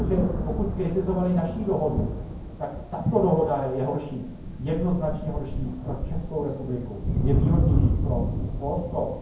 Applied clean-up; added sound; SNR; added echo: none; Thunder; 0 dB; reverberation time 0.9 s.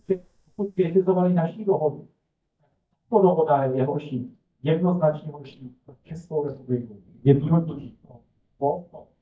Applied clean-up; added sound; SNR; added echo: neural mask model DeepFilterNet 3.